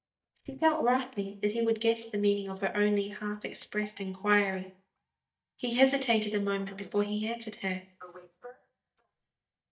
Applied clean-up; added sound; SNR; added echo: neural mask model DeepFilterNet 3.